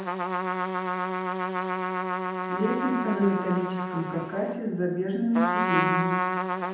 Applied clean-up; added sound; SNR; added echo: none; Trumpet; -1 dB; reverberation time 0.9 s.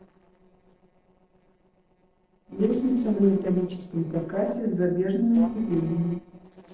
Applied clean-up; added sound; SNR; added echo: neural separator model SepFormer DNS4.